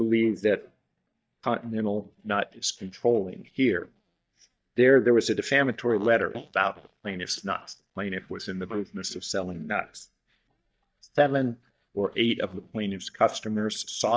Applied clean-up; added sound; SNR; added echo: neural mask model DeepFilterNet 3.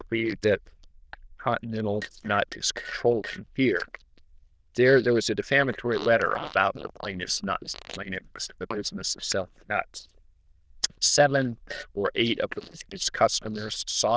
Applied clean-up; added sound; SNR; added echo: neural diffusion model UNIVERSE++.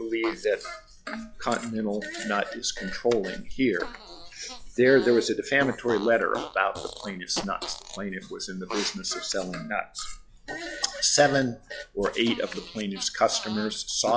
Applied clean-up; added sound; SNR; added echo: classical method log-MMSE.